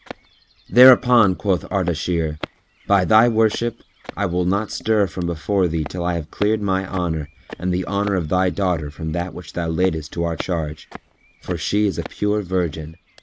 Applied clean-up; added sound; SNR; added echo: none; Walk, footsteps; 19 dB; none.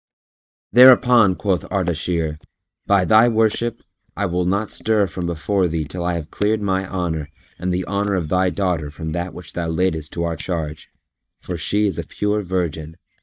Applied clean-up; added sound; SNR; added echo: neural mask model DeepFilterNet 3.